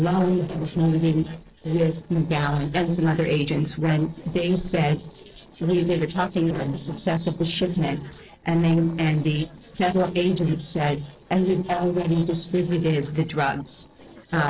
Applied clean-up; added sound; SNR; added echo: neural separator model SepFormer DNS4.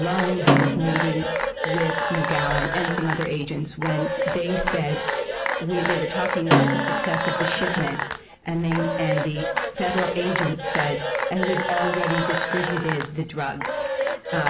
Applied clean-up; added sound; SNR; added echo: none; Snare drum + Applause / Cheering / Clapping; -2 dB; none.